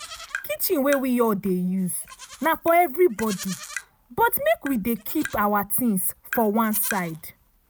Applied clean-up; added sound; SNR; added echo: none; Livestock, farm animals, working animals + Tap; 15 dB; none.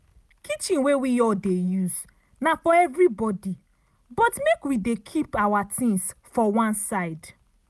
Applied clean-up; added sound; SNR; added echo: none; none; none; none.